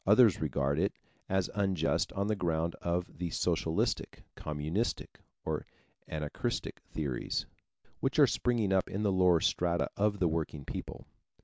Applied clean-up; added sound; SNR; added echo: none; none; none; none.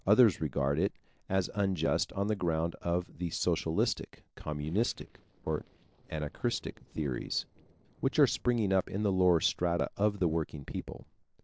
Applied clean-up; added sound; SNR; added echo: neural separator model SepFormer DNS4.